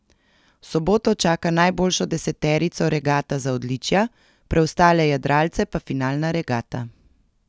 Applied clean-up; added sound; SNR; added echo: none; none; none; none.